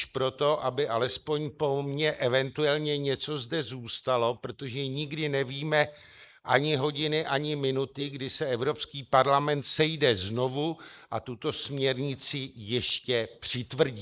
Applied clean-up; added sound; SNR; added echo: neural mask model Resemble Enhance denoiser.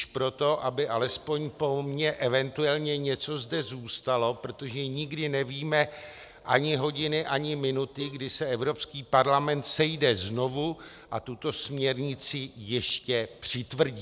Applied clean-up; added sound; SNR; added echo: none; Cowbell; 18 dB; none.